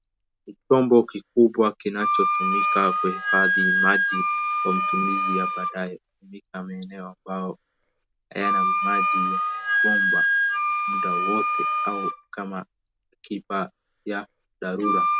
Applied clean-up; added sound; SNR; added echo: none; Wind instrument, woodwind instrument; -2 dB; none.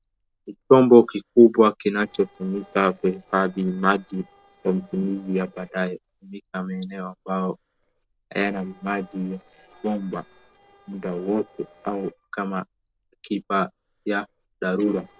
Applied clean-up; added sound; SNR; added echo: neural separator model SepFormer DNS4.